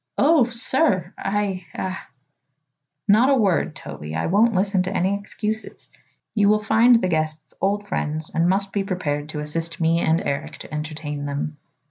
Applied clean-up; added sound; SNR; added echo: none; none; none; none.